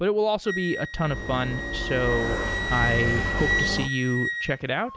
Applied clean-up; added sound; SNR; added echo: none; Motorcycle + Wind instrument, woodwind instrument; 1 dB; none.